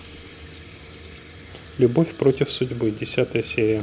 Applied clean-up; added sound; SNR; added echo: none; Sink (filling or washing) / Water tap, faucet; 20 dB; none.